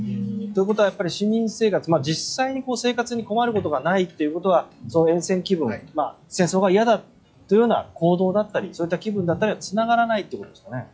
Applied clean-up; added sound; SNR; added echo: classical method log-MMSE.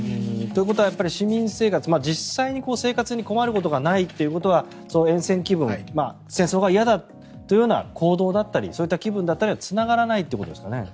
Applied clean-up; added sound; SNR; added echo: none; none; none; none.